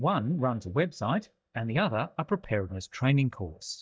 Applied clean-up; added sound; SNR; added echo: neural mask model DeepFilterNet 3.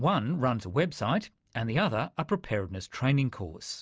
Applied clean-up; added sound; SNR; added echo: none; none; none; none.